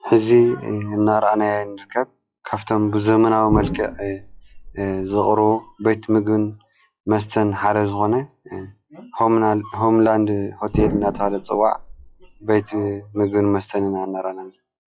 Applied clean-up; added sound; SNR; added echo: classical method log-MMSE.